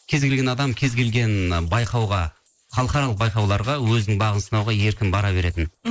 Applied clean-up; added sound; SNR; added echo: neural mask model Resemble Enhance denoiser.